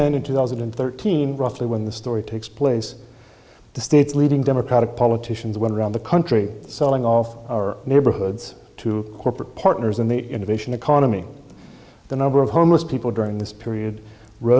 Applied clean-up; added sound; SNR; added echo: none; none; none; none.